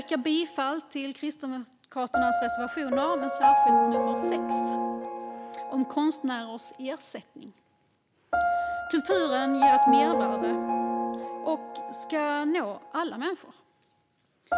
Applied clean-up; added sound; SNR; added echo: none; Piano; -3 dB; none.